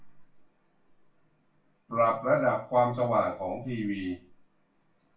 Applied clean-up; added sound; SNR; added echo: none; none; none; reverberation time 0.3 s.